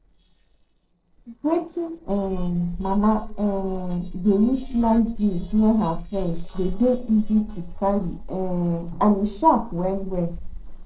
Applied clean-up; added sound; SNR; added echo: neural separator model SepFormer DNS4.